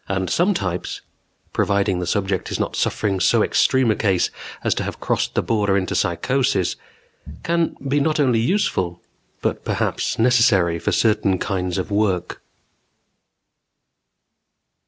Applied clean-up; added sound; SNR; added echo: none; none; none; none.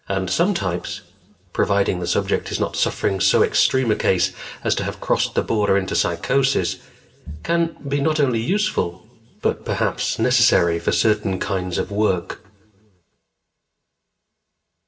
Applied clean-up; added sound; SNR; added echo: none; none; none; reverberation time 0.7 s.